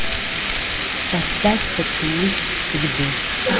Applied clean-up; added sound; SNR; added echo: none; Frying (food); -3 dB; none.